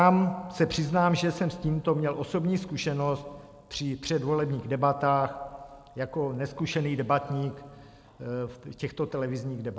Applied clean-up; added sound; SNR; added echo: none; none; none; none.